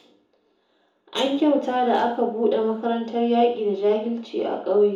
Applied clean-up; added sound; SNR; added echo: none; none; none; reverberation time 0.7 s.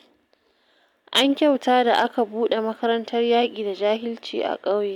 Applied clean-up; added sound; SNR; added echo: none; none; none; none.